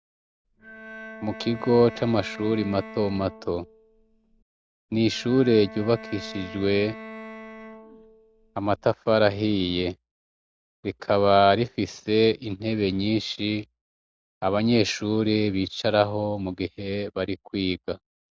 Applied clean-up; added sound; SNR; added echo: none; Bowed string instrument; 16 dB; none.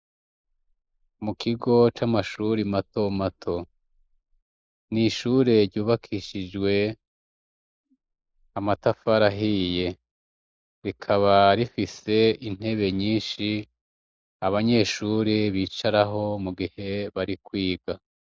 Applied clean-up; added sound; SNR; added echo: neural mask model Resemble Enhance denoiser.